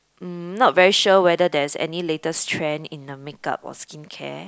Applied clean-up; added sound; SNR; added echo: none; none; none; none.